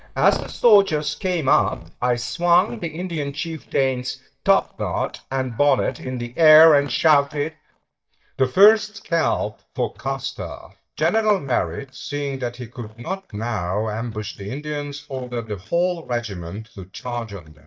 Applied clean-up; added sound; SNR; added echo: neural mask model DeepFilterNet 3.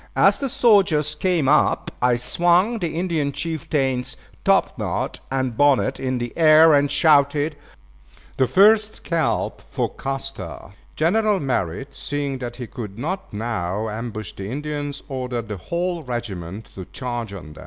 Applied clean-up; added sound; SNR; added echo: none; none; none; none.